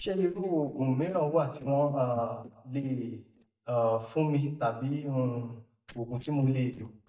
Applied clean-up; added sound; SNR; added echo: neural mask model DeepFilterNet 3.